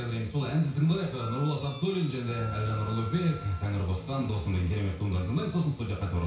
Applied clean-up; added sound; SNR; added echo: none; Wind instrument, woodwind instrument; 15 dB; reverberation time 0.6 s.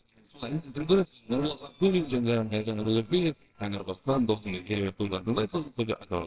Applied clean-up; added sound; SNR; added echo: neural separator model SepFormer WHAMR!.